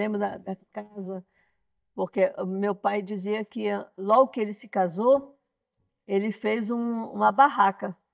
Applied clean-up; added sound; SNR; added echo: neural mask model DeepFilterNet 3.